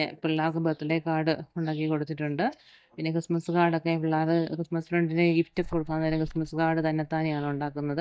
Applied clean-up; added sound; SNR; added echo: neural mask model DeepFilterNet 3.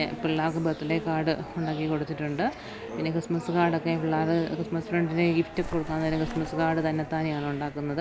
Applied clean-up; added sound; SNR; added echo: none; Bird; 18 dB; none.